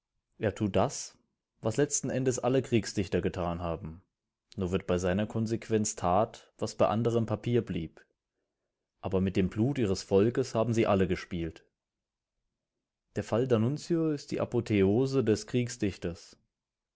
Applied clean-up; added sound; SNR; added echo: none; none; none; none.